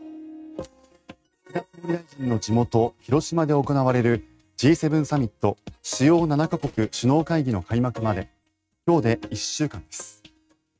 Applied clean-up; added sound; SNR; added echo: neural mask model RNNoise.